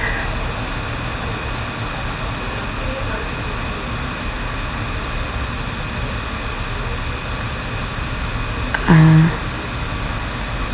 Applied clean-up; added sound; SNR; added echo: none; none; none; none.